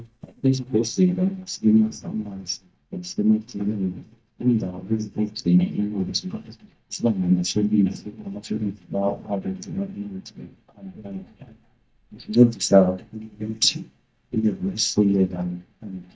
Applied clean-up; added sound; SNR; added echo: neural mask model DeepFilterNet 3.